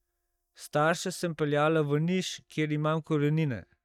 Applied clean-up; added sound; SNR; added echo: neural mask model DeepFilterNet 3.